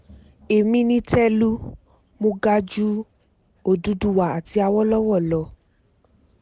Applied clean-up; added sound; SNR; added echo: none; none; none; none.